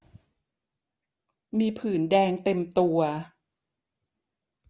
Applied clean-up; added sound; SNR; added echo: none; none; none; none.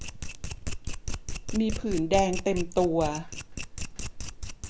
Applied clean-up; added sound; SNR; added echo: none; Domestic sounds, home sounds; 3 dB; none.